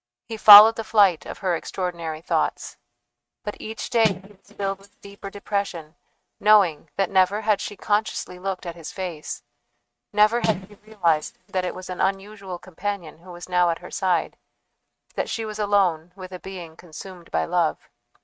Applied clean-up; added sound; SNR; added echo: neural mask model RNNoise.